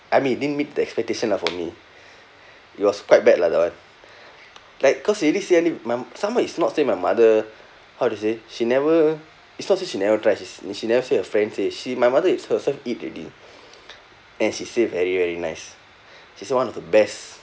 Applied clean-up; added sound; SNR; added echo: none; none; none; none.